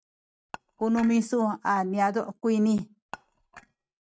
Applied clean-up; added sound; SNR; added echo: neural mask model RNNoise.